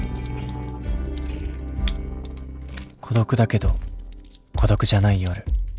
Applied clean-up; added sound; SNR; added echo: neural separator model SepFormer DNS4.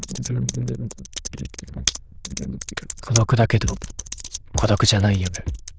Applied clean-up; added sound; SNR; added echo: neural diffusion model UNIVERSE++.